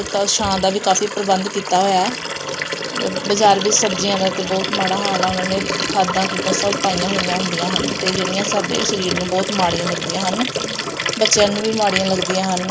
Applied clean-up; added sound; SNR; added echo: none; Liquid; 4 dB; none.